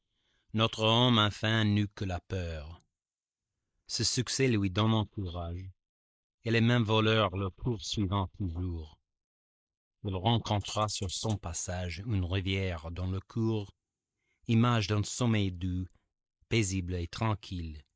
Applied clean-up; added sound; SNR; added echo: neural mask model Resemble Enhance denoiser.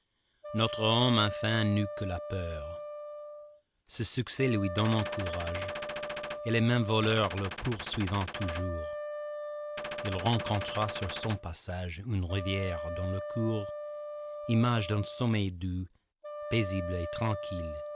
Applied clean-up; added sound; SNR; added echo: none; Wind instrument, woodwind instrument + Gunshot, gunfire; 7 dB; none.